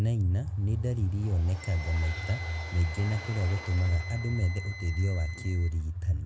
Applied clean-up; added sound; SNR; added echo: none; Wind instrument, woodwind instrument + Train; 16 dB; none.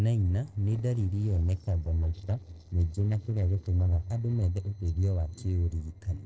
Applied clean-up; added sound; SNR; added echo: neural separator model SepFormer DNS4.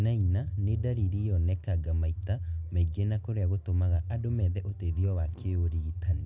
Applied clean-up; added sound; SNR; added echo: none; none; none; none.